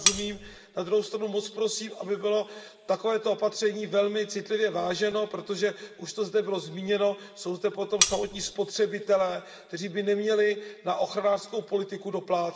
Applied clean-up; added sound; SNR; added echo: none; Cutlery, silverware; -1 dB; reverberation time 2.4 s.